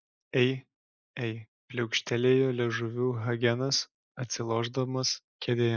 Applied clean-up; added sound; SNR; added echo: neural mask model Resemble Enhance denoiser.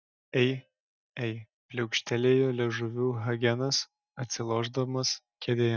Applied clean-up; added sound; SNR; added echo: neural mask model DeepFilterNet 3.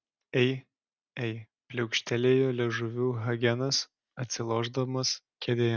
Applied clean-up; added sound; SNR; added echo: none; none; none; none.